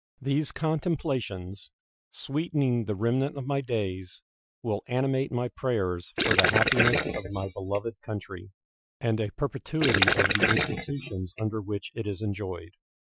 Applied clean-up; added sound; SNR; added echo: classical method Wiener filter.